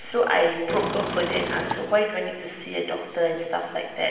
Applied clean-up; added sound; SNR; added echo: none; Engine / Car; 5 dB; reverberation time 1.2 s.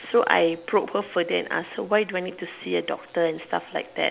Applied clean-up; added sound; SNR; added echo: none; none; none; none.